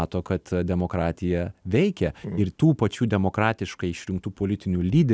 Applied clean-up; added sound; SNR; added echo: none; none; none; none.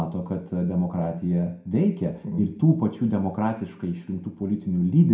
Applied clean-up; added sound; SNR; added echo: none; none; none; reverberation time 0.5 s.